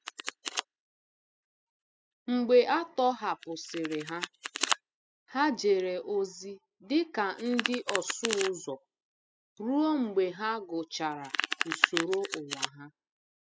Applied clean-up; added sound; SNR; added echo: classical method spectral subtraction.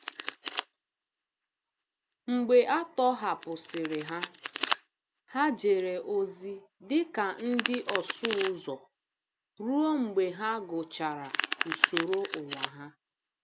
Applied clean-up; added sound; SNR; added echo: none; Domestic sounds, home sounds; 7 dB; none.